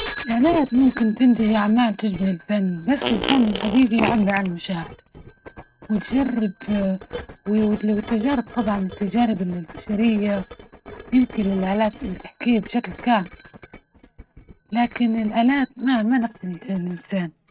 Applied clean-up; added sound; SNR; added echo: neural mask model RNNoise.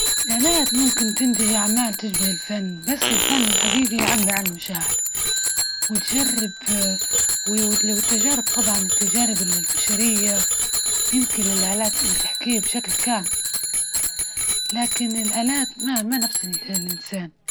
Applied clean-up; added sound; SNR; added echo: none; Bicycle bell + Fart; -4 dB; none.